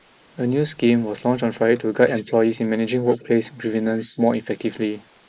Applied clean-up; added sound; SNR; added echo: neural mask model Resemble Enhance denoiser.